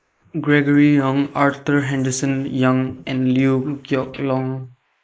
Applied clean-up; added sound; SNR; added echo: neural mask model Resemble Enhance denoiser.